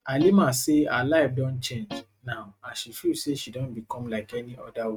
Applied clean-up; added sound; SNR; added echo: neural mask model RNNoise.